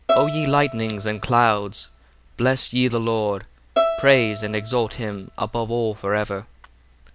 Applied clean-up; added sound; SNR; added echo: none; Bowed string instrument; 6 dB; none.